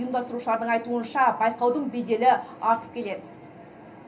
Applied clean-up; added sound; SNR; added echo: none; none; none; reverberation time 0.3 s.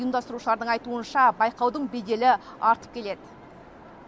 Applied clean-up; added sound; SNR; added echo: none; none; none; none.